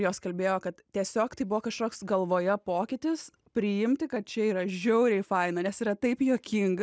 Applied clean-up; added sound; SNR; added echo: none; none; none; none.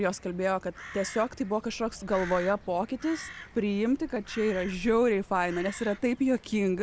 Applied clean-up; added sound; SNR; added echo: none; Crow; 16 dB; none.